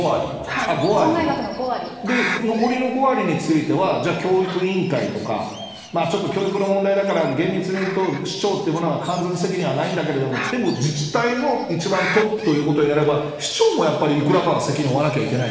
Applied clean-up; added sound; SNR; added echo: none; Bird; 14 dB; reverberation time 1.2 s.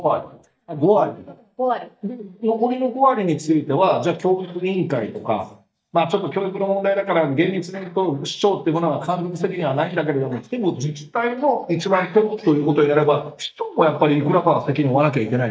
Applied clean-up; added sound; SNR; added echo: neural mask model DeepFilterNet 3.